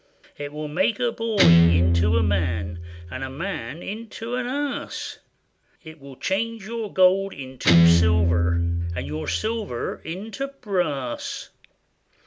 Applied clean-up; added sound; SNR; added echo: none; Guitar; -3 dB; none.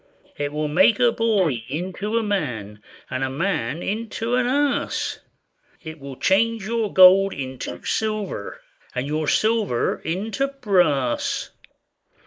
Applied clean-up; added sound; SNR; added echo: neural mask model Resemble Enhance denoiser.